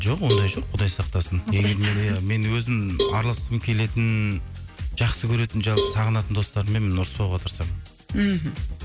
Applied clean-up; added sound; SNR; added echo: none; Cowbell; 8 dB; none.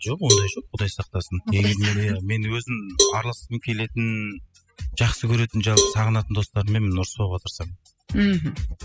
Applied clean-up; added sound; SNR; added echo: classical method spectral subtraction.